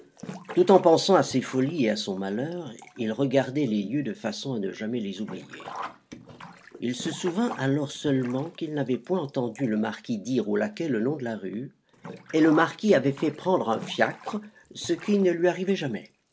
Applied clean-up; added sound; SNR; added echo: none; Sink (filling or washing); 18 dB; none.